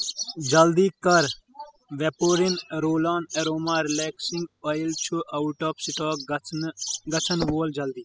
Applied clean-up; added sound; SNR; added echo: classical method spectral subtraction.